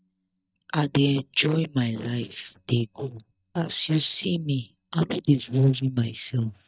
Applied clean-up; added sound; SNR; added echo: neural mask model DeepFilterNet 3.